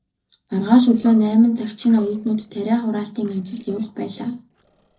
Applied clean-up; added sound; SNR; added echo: neural separator model SepFormer DNS4.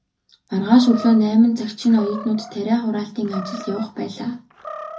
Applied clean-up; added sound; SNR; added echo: none; Animal; 18 dB; reverberation time 0.4 s.